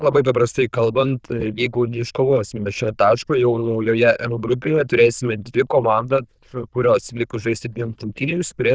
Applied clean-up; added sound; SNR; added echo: neural diffusion model UNIVERSE++.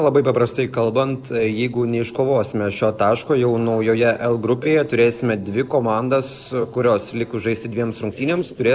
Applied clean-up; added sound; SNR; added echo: neural separator model SepFormer DNS4.